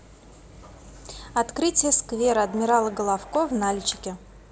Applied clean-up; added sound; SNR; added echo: none; Crowd; 18 dB; none.